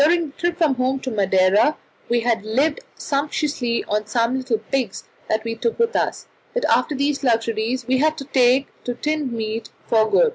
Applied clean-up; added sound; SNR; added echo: none; none; none; none.